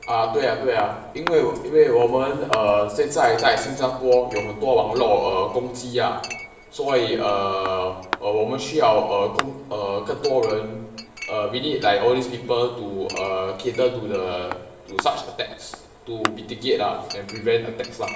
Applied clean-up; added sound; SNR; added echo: none; Chink, clink; 15 dB; reverberation time 0.8 s.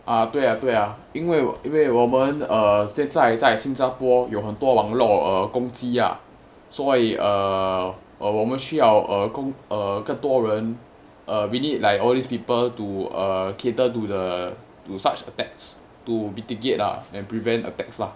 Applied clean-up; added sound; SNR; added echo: none; none; none; none.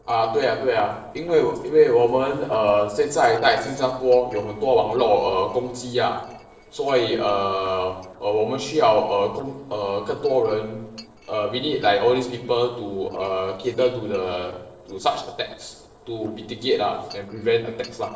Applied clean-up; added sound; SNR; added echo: neural separator model SepFormer DNS4.